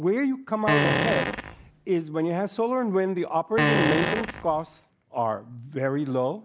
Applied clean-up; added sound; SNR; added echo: none; Fart; -1 dB; none.